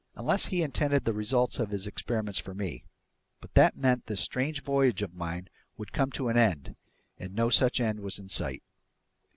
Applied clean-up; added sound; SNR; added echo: none; none; none; none.